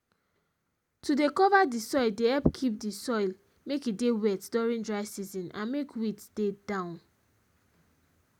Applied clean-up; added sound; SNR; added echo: none; none; none; none.